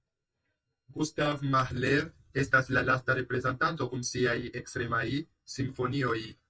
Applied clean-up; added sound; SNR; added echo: neural mask model DeepFilterNet 3.